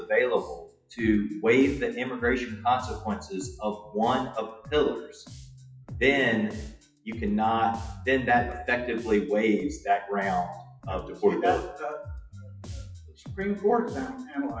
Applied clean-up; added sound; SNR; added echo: classical method WPE with log-MMSE.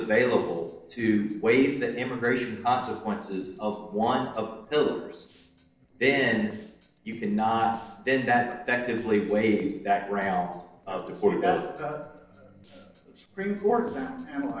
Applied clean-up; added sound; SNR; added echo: neural separator model SepFormer DNS4.